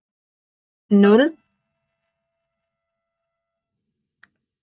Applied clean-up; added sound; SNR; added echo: neural mask model DeepFilterNet 3.